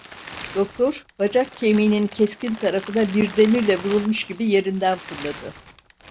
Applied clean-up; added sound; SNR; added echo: none; Crumpling, crinkling; 16 dB; none.